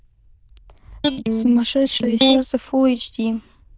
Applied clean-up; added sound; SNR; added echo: neural diffusion model UNIVERSE++.